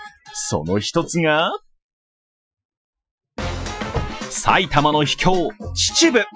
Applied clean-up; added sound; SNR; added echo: classical method Wiener filter.